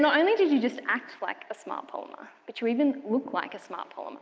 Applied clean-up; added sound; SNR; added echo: none; none; none; none.